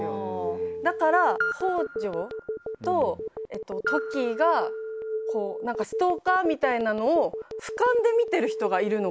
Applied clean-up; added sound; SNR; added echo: none; Telephone; 6 dB; none.